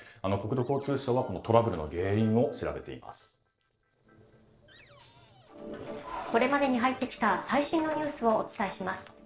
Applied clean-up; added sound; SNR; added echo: neural separator model SepFormer DNS4.